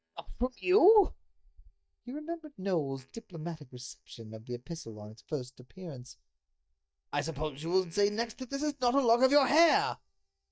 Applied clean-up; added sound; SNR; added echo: neural mask model DeepFilterNet 3.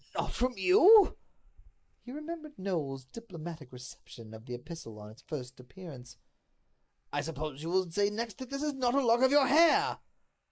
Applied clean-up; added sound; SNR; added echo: neural mask model Resemble Enhance denoiser.